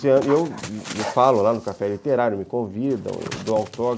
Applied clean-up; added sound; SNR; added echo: none; Dog; 15 dB; none.